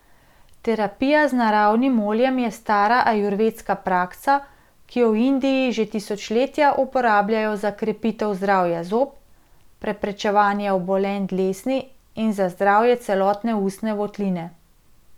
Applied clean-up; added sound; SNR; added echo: none; none; none; none.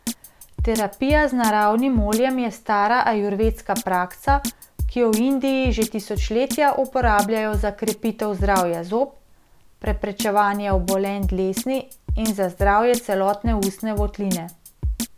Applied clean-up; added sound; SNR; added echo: none; Drum kit; 7 dB; none.